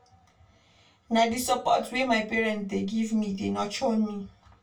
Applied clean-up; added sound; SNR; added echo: none; none; none; reverberation time 0.2 s.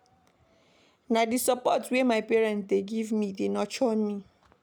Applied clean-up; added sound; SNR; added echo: none; none; none; none.